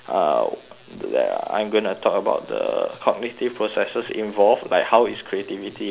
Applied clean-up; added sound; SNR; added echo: none; none; none; none.